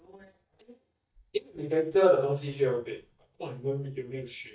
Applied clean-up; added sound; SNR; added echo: neural mask model DeepFilterNet 3.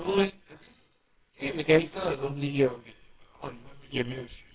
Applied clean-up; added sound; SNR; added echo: neural separator model SepFormer WHAMR!.